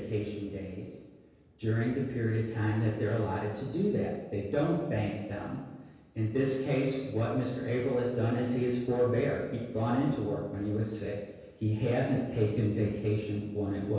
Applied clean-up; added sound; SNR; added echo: none; none; none; reverberation time 1.2 s.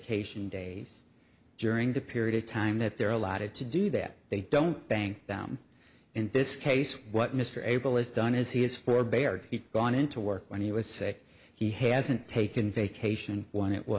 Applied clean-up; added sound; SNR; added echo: none; none; none; none.